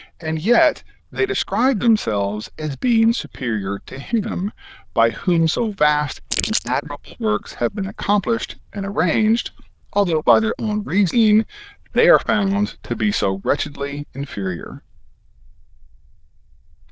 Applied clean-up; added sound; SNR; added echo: neural diffusion model UNIVERSE++.